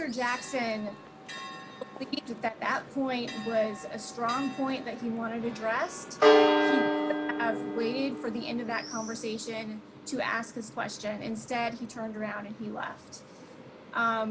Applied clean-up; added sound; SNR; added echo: none; Church bell; -1 dB; none.